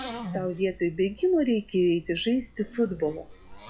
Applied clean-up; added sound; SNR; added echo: classical method log-MMSE.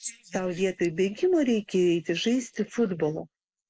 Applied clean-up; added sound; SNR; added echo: neural mask model Resemble Enhance denoiser.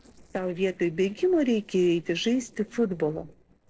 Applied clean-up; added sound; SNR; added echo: neural separator model SepFormer DNS4.